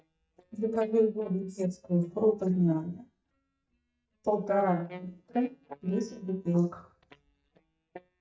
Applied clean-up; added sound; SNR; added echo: neural mask model DeepFilterNet 3.